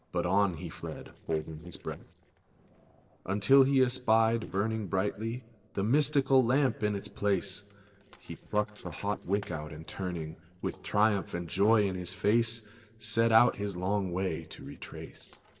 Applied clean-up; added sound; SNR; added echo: neural separator model SepFormer DNS4.